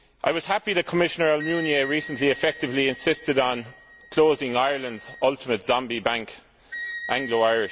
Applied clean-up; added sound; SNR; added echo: none; Wind instrument, woodwind instrument; 15 dB; none.